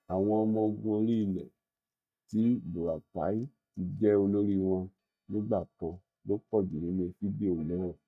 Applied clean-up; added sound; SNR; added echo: neural mask model DeepFilterNet 3.